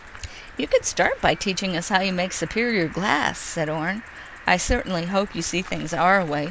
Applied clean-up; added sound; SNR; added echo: none; Cricket; 17 dB; none.